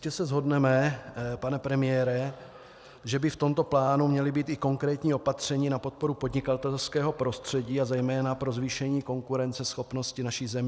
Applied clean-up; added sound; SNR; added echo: none; none; none; none.